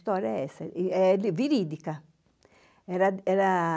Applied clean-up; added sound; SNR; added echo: none; none; none; none.